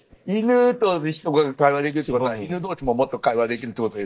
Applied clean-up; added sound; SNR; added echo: neural mask model DeepFilterNet 3.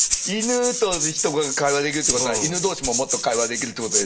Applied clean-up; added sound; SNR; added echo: none; Rattle (instrument); 1 dB; reverberation time 0.4 s.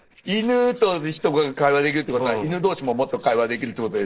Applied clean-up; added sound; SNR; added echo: neural separator model SepFormer DNS4.